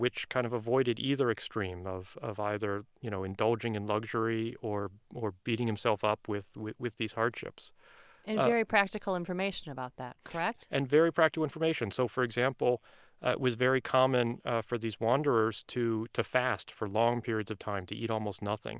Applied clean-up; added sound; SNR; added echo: none; none; none; none.